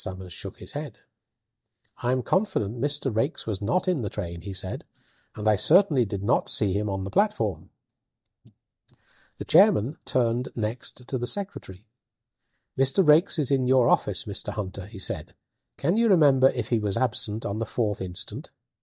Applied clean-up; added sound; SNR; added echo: neural mask model DeepFilterNet 3.